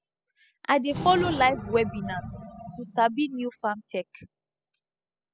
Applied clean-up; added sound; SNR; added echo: classical method spectral subtraction.